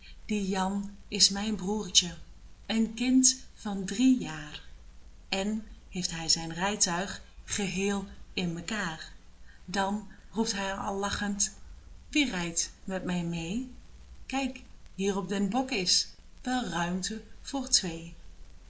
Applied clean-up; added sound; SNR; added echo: none; Crackle; 16 dB; none.